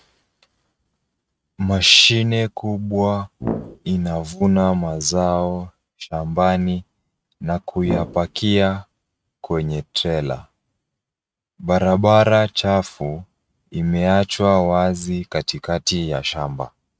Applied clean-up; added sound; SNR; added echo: neural mask model RNNoise.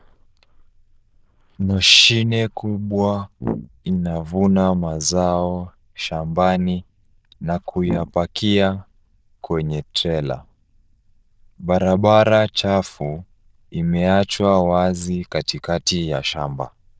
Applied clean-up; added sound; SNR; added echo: neural diffusion model UNIVERSE++.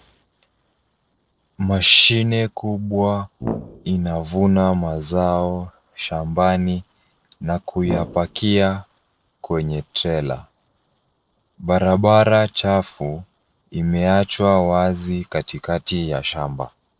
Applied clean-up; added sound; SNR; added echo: neural separator model SepFormer DNS4.